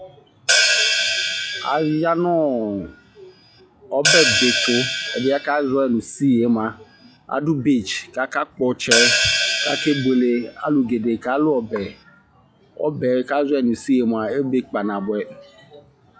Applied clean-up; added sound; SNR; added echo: classical method log-MMSE.